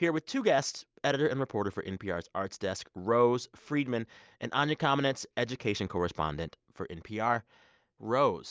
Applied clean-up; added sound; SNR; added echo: none; none; none; none.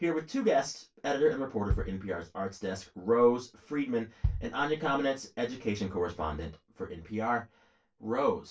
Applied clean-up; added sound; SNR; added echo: none; Bass drum; 7 dB; reverberation time 0.2 s.